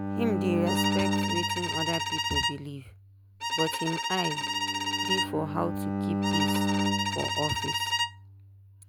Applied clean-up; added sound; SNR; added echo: none; Bowed string instrument + Bowed string instrument; -5 dB; none.